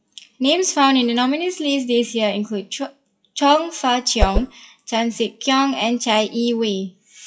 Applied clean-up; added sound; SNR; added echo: classical method WPE with log-MMSE.